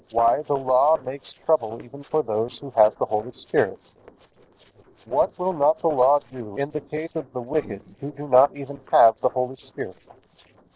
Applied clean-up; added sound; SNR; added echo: neural separator model SepFormer DNS4.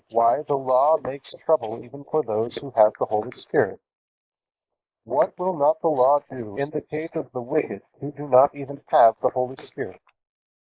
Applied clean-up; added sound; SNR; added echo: neural mask model Resemble Enhance denoiser.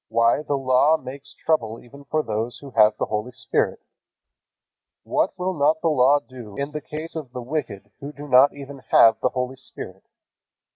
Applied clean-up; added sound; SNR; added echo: none; none; none; none.